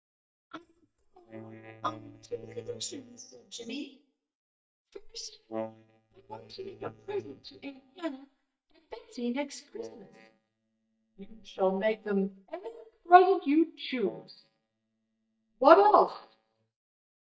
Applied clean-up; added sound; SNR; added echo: neural mask model DeepFilterNet 3.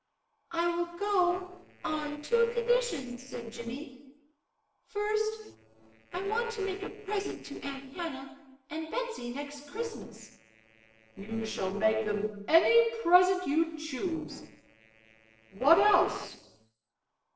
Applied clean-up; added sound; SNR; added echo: neural separator model SepFormer DNS4.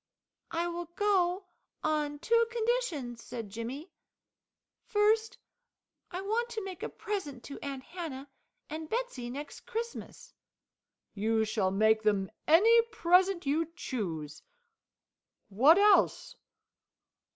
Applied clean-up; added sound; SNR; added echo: none; none; none; none.